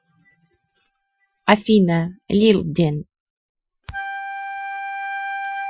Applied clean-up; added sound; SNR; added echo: classical method Wiener filter.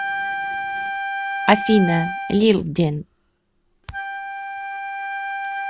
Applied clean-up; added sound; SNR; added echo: none; Wind instrument, woodwind instrument; 5 dB; none.